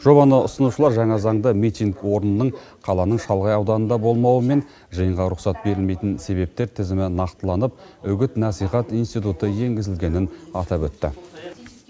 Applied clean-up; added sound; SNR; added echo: none; none; none; none.